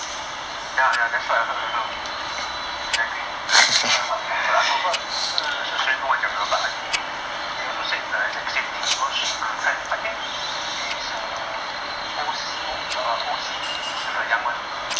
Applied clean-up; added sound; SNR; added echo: none; Tick-tock; 16 dB; none.